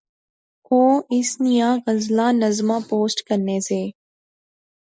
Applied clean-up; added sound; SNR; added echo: neural mask model Resemble Enhance denoiser.